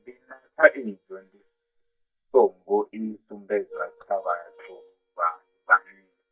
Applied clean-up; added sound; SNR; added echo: neural mask model DeepFilterNet 3.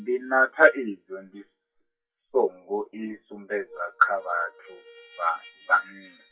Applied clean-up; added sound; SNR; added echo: classical method WPE with log-MMSE.